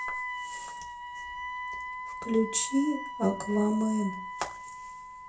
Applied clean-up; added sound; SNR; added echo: none; Wind instrument, woodwind instrument; 7 dB; reverberation time 0.3 s.